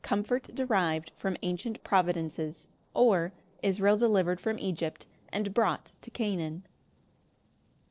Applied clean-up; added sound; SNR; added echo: neural separator model SepFormer DNS4.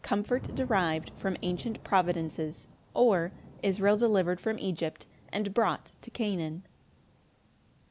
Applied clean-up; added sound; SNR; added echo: none; Thunder / Rain; 18 dB; none.